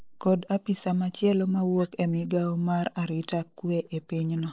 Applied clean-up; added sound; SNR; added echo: neural mask model Resemble Enhance denoiser.